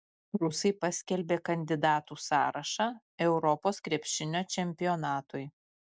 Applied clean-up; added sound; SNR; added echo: none; none; none; none.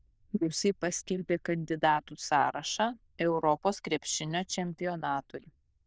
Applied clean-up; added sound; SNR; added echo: neural diffusion model UNIVERSE++.